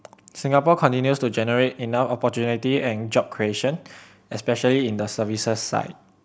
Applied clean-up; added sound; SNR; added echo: none; none; none; none.